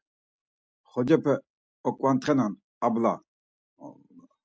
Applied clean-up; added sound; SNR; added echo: none; none; none; none.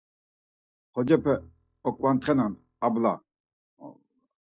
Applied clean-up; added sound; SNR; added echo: neural mask model DeepFilterNet 3.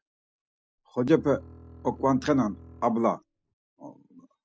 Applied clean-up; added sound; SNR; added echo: none; Bowed string instrument; 20 dB; none.